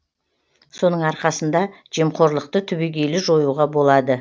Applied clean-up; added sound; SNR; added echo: none; none; none; none.